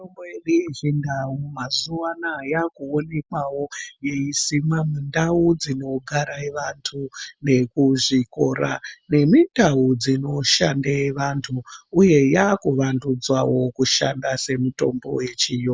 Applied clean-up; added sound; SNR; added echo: none; none; none; none.